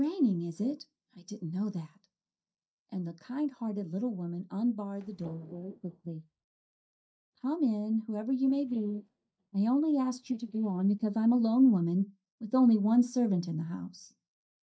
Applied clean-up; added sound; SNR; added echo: neural mask model DeepFilterNet 3.